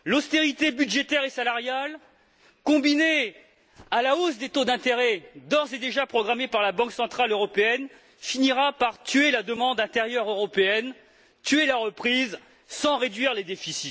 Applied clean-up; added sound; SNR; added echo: none; none; none; none.